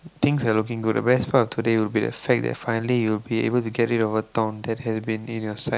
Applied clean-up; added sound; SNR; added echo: none; none; none; none.